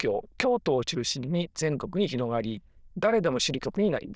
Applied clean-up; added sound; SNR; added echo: neural diffusion model UNIVERSE++.